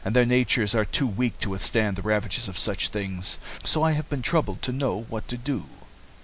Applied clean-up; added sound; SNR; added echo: none; none; none; none.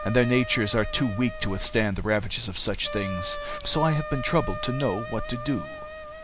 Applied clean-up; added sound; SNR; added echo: none; Wind instrument, woodwind instrument; 10 dB; none.